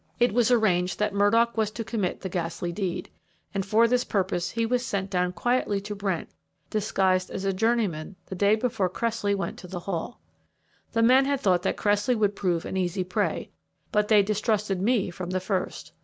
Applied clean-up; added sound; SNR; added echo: none; none; none; none.